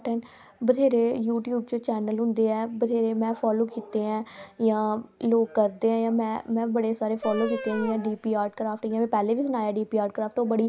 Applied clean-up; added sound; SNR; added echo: none; Wind instrument, woodwind instrument; 11 dB; none.